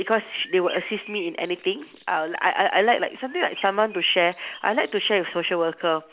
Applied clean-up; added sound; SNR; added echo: none; Bird; 19 dB; none.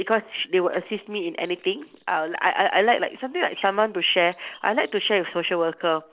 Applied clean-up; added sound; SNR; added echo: neural separator model SepFormer DNS4.